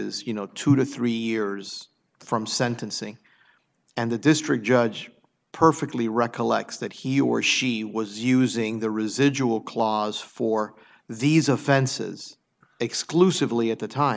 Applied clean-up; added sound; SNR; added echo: none; none; none; none.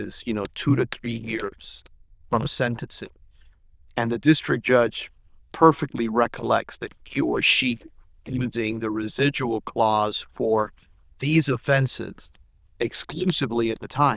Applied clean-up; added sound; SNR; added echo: neural diffusion model UNIVERSE++.